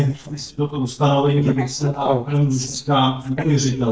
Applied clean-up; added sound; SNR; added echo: neural mask model DeepFilterNet 3.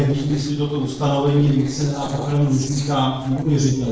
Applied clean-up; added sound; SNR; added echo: neural separator model SepFormer DNS4.